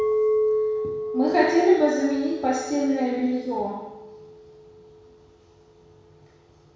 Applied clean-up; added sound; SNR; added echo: none; Chink, clink; 3 dB; reverberation time 1.1 s.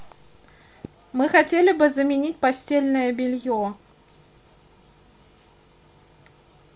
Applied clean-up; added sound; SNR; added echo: none; none; none; none.